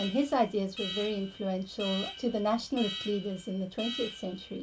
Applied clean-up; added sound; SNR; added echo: none; Alarm; 10 dB; reverberation time 0.2 s.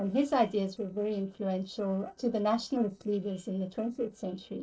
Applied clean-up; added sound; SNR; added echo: neural separator model SepFormer DNS4.